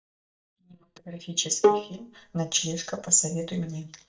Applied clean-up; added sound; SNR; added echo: neural mask model DeepFilterNet 3.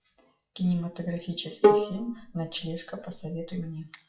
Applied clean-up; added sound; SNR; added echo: classical method WPE with log-MMSE.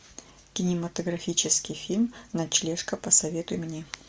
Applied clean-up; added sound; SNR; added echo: none; none; none; none.